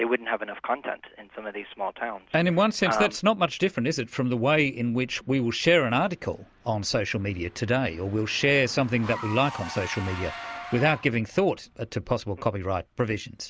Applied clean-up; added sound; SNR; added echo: none; Engine / Car; 18 dB; none.